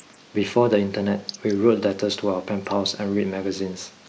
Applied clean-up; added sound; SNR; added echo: neural mask model Resemble Enhance denoiser.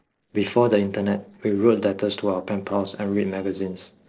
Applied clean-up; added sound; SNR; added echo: neural separator model SepFormer DNS4.